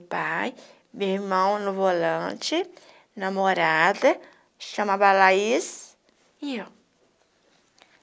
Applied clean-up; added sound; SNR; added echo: none; none; none; none.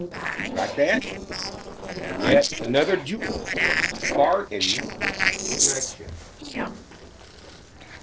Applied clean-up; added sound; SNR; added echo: neural separator model SepFormer DNS4.